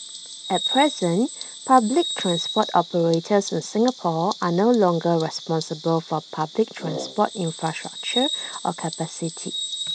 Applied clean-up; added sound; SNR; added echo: none; Brass instrument + Bird vocalization, bird call, bird song; 9 dB; none.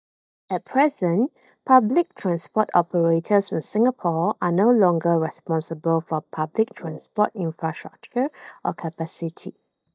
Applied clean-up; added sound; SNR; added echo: neural mask model DeepFilterNet 3.